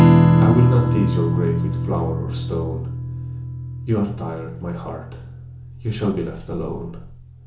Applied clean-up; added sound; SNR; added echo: none; Strum; -5 dB; reverberation time 0.8 s.